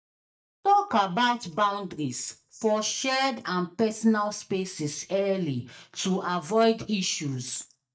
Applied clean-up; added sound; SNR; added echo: neural mask model DeepFilterNet 3.